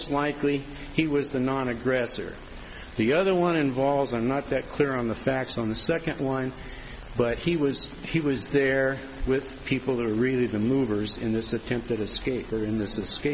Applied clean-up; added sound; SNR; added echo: none; none; none; none.